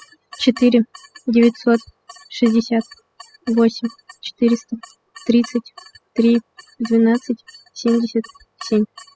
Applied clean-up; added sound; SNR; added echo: classical method spectral subtraction.